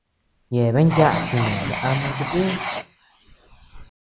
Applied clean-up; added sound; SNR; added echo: none; Writing; -2 dB; none.